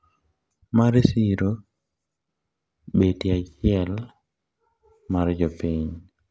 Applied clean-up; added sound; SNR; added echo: none; none; none; none.